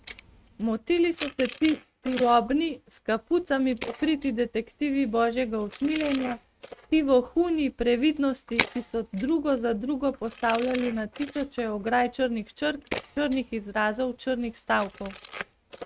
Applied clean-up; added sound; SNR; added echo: neural mask model RNNoise.